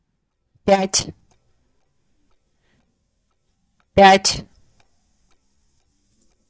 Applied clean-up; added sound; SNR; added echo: neural mask model DeepFilterNet 3.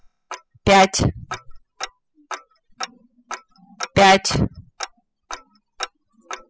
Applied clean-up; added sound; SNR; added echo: classical method spectral subtraction.